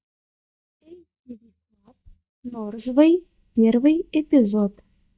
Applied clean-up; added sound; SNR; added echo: neural mask model DeepFilterNet 3.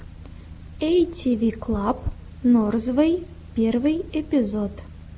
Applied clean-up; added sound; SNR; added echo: none; none; none; none.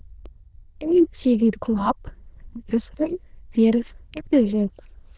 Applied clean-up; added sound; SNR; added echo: neural diffusion model UNIVERSE++.